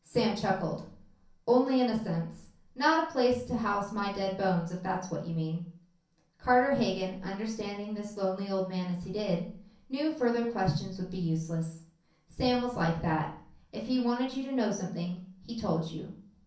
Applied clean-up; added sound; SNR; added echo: none; none; none; reverberation time 0.6 s.